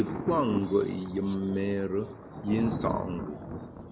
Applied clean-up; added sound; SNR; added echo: none; Thunder; 7 dB; none.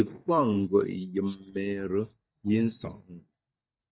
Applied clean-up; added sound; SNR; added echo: neural mask model DeepFilterNet 3.